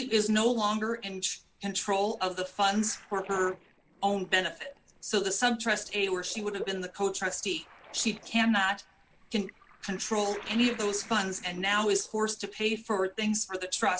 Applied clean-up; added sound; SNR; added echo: neural separator model SepFormer DNS4.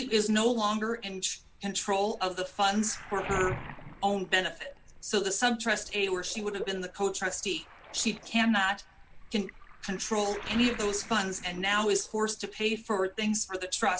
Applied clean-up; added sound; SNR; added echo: none; Waves, surf; 15 dB; none.